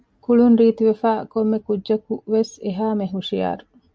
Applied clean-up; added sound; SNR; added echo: none; none; none; none.